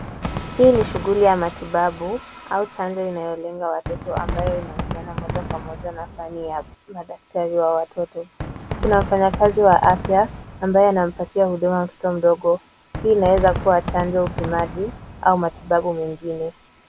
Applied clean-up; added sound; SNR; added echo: none; Fireworks; 10 dB; none.